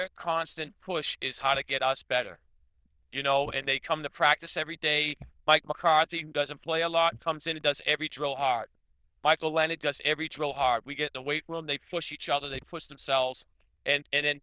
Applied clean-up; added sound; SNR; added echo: neural diffusion model UNIVERSE++.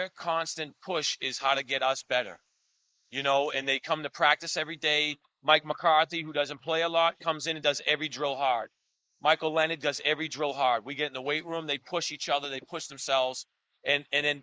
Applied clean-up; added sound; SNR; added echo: neural mask model Resemble Enhance denoiser.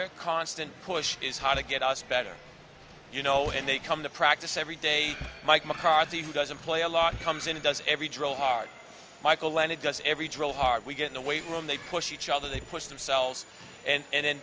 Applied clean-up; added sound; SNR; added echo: none; Car; 18 dB; none.